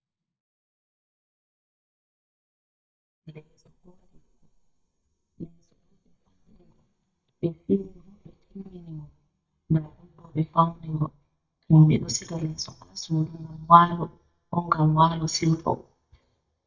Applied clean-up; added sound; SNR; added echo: neural mask model DeepFilterNet 3.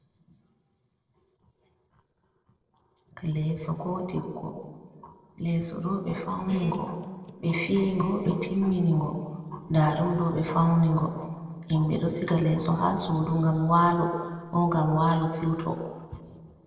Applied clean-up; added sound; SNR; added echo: neural separator model SepFormer DNS4.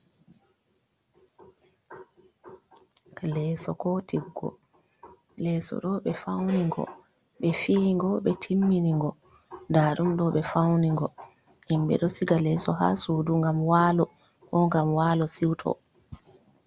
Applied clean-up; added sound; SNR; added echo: none; none; none; none.